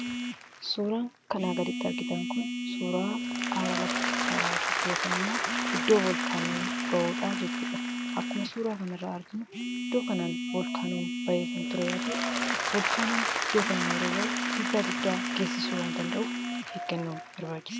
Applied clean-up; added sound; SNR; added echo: none; Telephone + Applause; -1 dB; none.